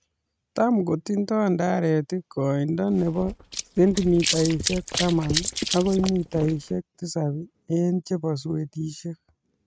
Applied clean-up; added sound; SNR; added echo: neural mask model RNNoise.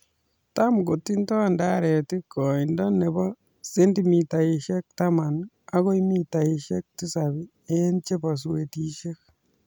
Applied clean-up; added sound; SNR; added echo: none; none; none; none.